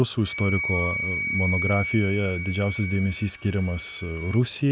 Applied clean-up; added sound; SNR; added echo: none; Wind instrument, woodwind instrument; 7 dB; none.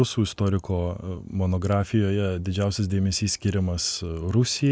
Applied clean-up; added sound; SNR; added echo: none; none; none; none.